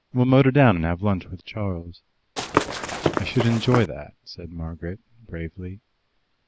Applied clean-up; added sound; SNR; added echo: none; Walk, footsteps / Run; 2 dB; none.